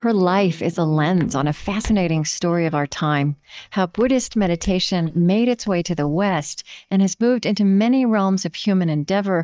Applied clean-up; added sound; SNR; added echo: neural mask model DeepFilterNet 3.